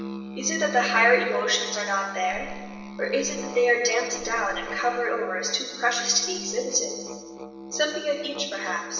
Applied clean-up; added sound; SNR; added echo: none; Musical instrument; 12 dB; reverberation time 1.4 s.